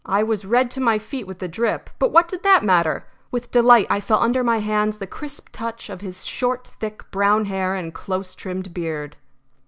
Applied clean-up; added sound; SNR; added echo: none; none; none; none.